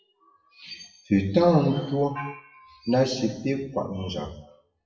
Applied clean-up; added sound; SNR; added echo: classical method WPE with log-MMSE.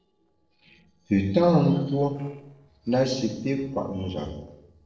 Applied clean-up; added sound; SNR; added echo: neural separator model SepFormer DNS4.